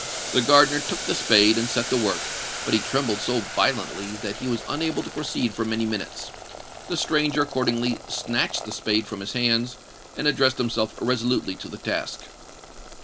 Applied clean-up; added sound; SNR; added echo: none; Boiling; 10 dB; none.